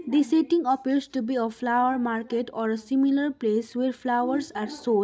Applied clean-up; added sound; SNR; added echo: none; none; none; none.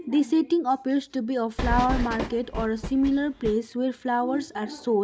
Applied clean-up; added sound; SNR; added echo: none; Train; 5 dB; none.